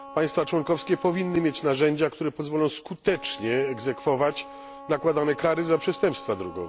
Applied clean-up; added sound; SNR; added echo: none; Wind instrument, woodwind instrument; 17 dB; none.